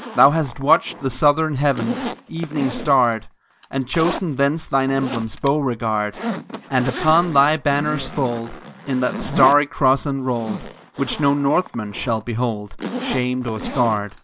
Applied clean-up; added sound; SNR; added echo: none; Zipper (clothing); 11 dB; none.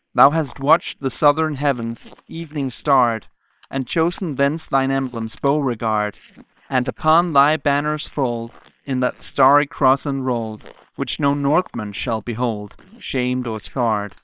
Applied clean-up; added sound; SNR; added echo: neural separator model SepFormer WHAM!.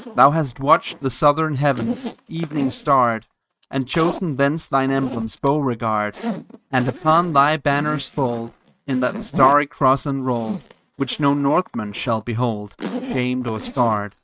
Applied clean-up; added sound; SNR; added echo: neural mask model RNNoise.